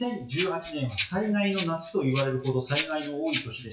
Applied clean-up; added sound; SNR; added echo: classical method WPE with log-MMSE.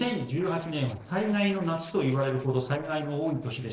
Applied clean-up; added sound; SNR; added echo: neural separator model SepFormer DNS4.